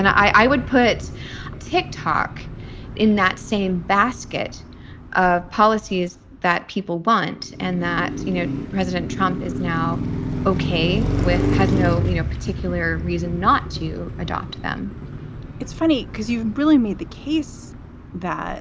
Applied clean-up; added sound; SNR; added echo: none; Car passing by; 6 dB; none.